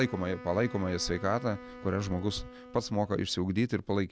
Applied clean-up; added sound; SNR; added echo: none; Wind instrument, woodwind instrument; 16 dB; none.